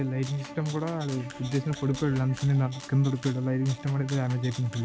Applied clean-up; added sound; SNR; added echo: none; Bowed string instrument + Rattle (instrument); 16 dB; none.